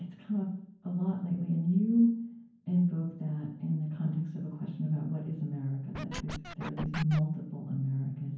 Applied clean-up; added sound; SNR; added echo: none; Scratching (performance technique); 10 dB; reverberation time 0.9 s.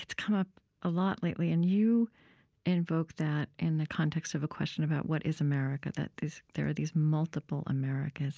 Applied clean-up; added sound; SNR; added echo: none; none; none; none.